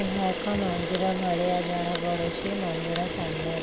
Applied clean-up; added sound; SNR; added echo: none; Camera; 2 dB; none.